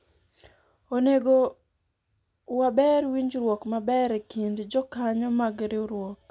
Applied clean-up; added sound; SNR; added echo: none; none; none; none.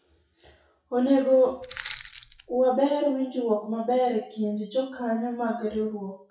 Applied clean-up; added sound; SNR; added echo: classical method WPE with log-MMSE.